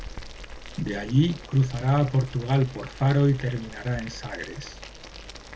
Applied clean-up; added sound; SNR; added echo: none; Boiling; 15 dB; none.